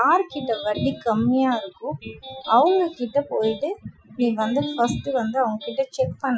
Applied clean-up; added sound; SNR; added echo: classical method Wiener filter.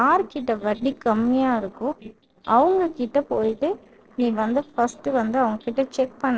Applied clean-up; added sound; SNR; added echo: neural separator model SepFormer DNS4.